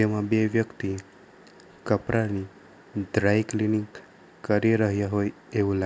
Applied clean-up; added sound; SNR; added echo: none; none; none; none.